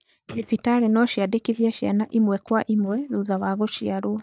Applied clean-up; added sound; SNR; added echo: neural mask model DeepFilterNet 3.